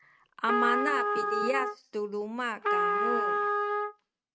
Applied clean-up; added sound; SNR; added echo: neural mask model RNNoise.